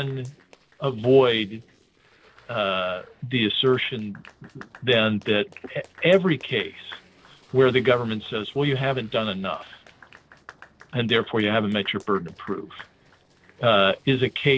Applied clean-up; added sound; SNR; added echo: neural separator model SepFormer DNS4.